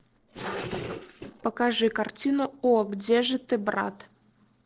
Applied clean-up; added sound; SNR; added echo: neural separator model SepFormer DNS4.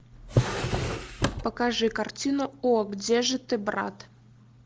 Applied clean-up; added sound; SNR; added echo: none; Drawer open or close; 0 dB; none.